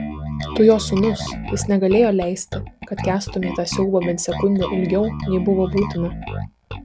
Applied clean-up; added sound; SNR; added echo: none; Bass guitar; 8 dB; none.